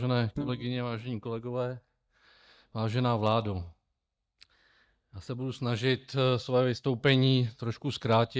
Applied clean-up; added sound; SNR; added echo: neural mask model DeepFilterNet 3.